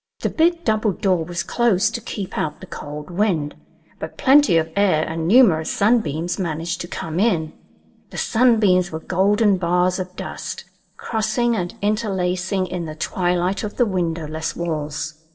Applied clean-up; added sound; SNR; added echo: none; none; none; reverberation time 0.2 s.